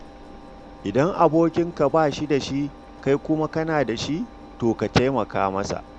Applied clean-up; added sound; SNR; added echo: none; Engine; 19 dB; none.